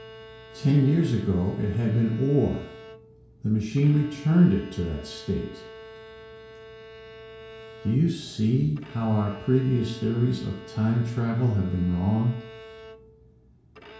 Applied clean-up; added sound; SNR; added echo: none; Bowed string instrument; 20 dB; reverberation time 0.6 s.